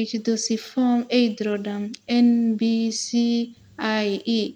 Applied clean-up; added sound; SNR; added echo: none; none; none; none.